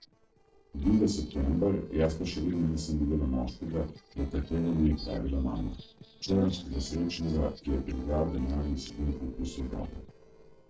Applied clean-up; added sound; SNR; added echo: neural separator model SepFormer DNS4.